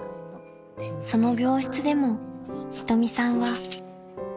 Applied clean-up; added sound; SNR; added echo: none; Tambourine; 16 dB; none.